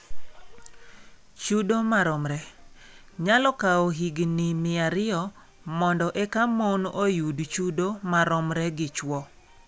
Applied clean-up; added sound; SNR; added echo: none; none; none; none.